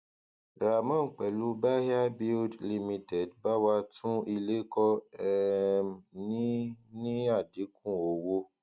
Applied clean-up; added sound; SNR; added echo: none; none; none; none.